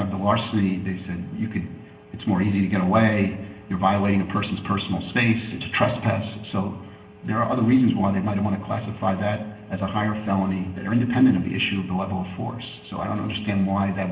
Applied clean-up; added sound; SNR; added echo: none; none; none; reverberation time 0.8 s.